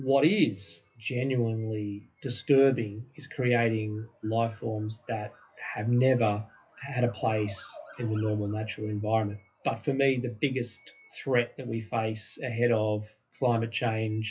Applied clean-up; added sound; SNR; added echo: classical method WPE with log-MMSE.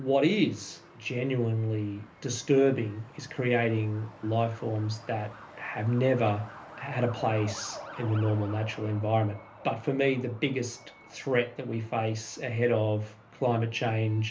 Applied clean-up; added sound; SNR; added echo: none; Truck; 20 dB; reverberation time 0.3 s.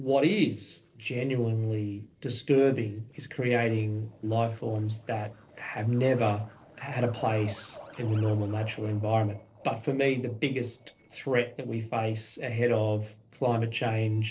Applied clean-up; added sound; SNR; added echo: neural separator model SepFormer DNS4.